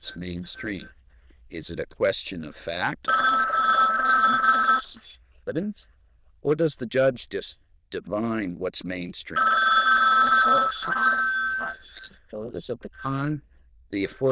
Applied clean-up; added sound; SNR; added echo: neural diffusion model UNIVERSE++.